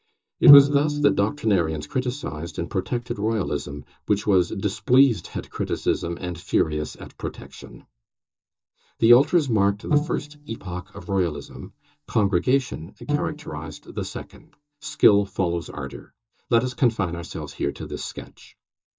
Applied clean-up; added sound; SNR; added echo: neural mask model DeepFilterNet 3.